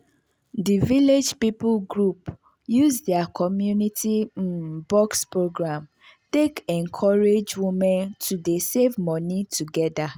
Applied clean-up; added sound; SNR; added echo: none; none; none; none.